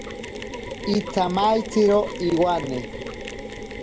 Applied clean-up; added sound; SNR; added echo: none; Mechanisms + Tick-tock; 9 dB; none.